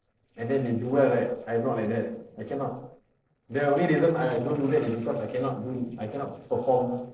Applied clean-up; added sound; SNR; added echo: neural separator model SepFormer DNS4.